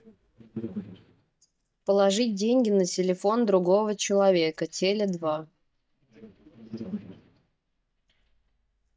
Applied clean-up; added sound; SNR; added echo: neural mask model DeepFilterNet 3.